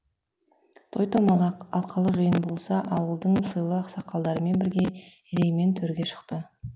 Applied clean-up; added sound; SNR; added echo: none; none; none; none.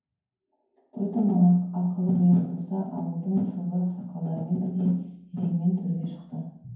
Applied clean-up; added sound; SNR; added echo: none; none; none; reverberation time 0.9 s.